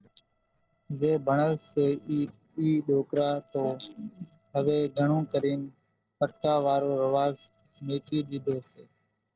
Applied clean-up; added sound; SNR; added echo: neural separator model SepFormer DNS4.